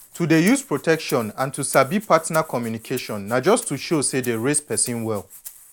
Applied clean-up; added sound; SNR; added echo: none; Rattle (instrument); 20 dB; none.